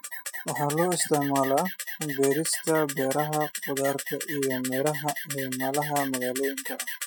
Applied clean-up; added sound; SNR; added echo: classical method Wiener filter.